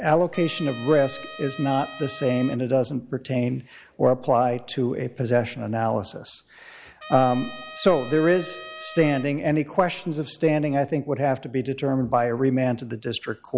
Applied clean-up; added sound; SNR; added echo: none; Trumpet; 16 dB; none.